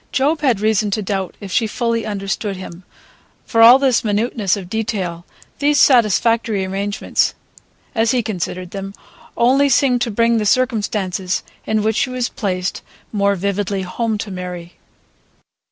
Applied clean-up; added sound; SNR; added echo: none; none; none; none.